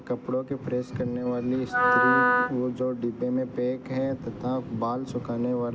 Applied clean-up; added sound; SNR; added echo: none; Wind instrument, woodwind instrument; -3 dB; none.